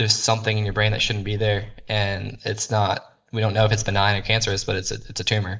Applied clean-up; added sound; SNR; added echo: neural mask model DeepFilterNet 3.